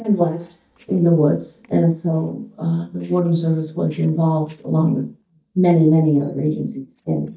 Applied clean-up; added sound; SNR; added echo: neural mask model DeepFilterNet 3.